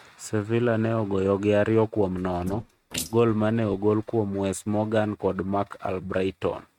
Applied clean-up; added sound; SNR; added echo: neural mask model RNNoise.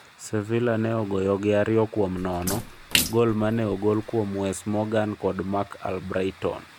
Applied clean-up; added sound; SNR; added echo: none; Splash, splatter; 9 dB; none.